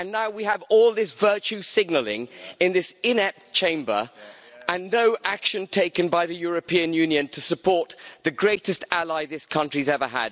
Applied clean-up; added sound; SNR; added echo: none; none; none; none.